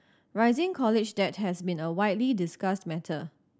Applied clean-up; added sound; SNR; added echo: none; none; none; none.